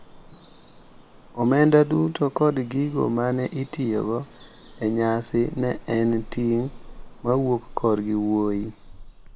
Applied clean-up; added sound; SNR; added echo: none; Bird vocalization, bird call, bird song; 18 dB; none.